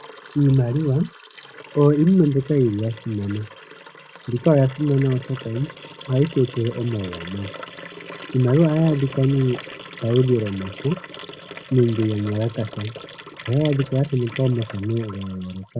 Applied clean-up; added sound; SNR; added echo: none; Liquid; 16 dB; none.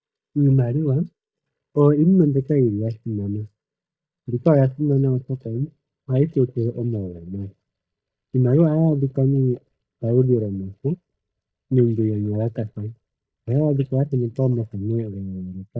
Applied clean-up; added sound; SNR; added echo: neural mask model DeepFilterNet 3.